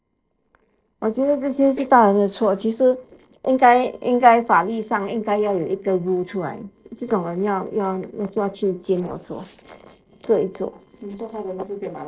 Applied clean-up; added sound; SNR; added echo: neural separator model SepFormer DNS4.